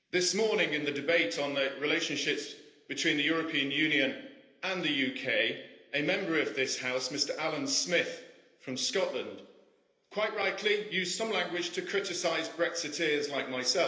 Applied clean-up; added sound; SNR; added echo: none; none; none; reverberation time 0.8 s.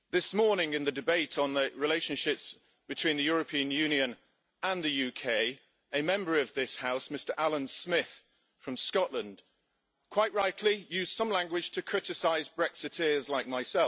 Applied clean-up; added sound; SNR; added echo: none; none; none; none.